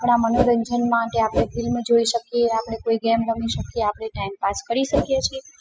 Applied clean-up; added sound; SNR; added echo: classical method spectral subtraction.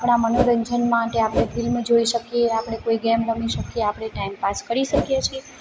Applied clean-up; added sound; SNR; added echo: none; Whoosh, swoosh, swish; 4 dB; none.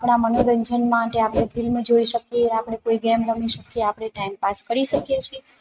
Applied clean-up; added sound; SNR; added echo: neural mask model RNNoise.